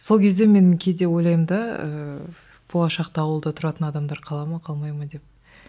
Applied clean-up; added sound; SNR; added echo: none; none; none; none.